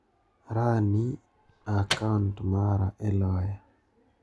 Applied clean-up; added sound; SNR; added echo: none; Microwave oven; 9 dB; none.